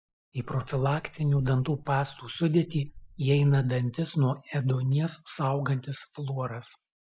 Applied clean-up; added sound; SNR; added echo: neural mask model DeepFilterNet 3.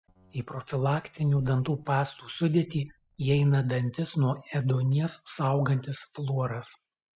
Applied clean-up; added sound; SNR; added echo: neural mask model RNNoise.